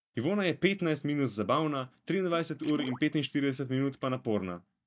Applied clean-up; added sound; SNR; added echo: neural mask model DeepFilterNet 3.